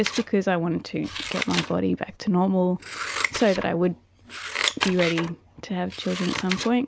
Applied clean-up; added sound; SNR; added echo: none; Scissors; 7 dB; none.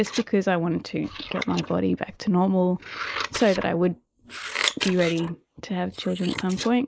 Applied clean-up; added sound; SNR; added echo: neural mask model Resemble Enhance denoiser.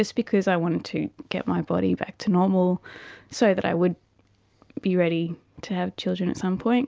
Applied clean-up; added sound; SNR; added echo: none; none; none; none.